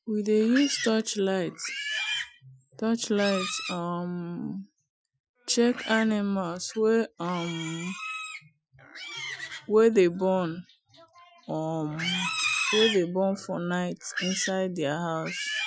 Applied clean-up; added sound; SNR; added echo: classical method Wiener filter.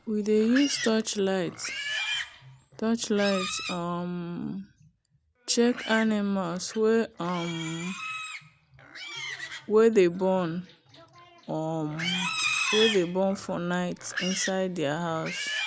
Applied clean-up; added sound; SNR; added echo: none; Livestock, farm animals, working animals; 8 dB; none.